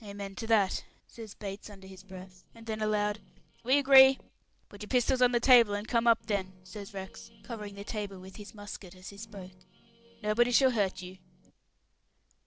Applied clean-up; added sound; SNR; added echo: neural separator model SepFormer DNS4.